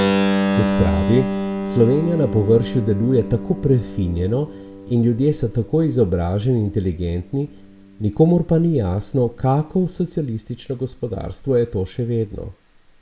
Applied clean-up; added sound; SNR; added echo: none; Keyboard (musical); 7 dB; none.